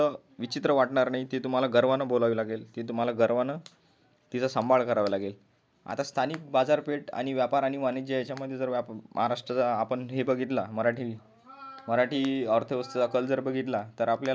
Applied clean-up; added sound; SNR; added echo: none; none; none; none.